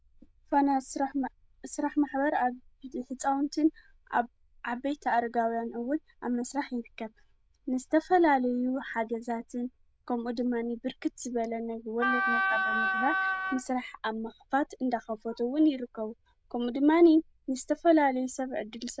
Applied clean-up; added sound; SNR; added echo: neural diffusion model UNIVERSE++.